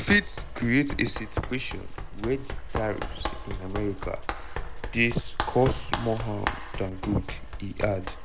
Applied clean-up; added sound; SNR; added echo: none; Run; 4 dB; none.